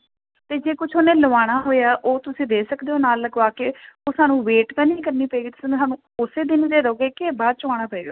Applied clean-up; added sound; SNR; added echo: none; none; none; none.